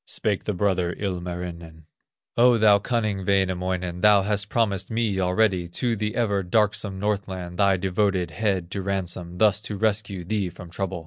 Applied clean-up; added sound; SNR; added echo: none; none; none; none.